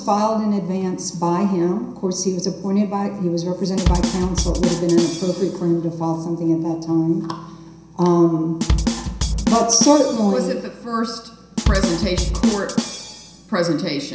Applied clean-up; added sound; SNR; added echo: none; Drum kit; 2 dB; reverberation time 0.7 s.